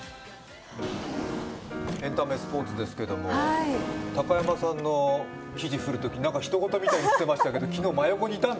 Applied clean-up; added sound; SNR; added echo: none; Drawer open or close; 10 dB; none.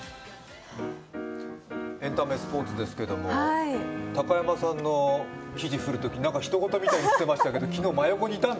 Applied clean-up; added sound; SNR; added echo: none; none; none; none.